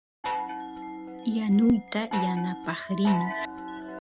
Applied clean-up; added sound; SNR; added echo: none; Chime; 7 dB; none.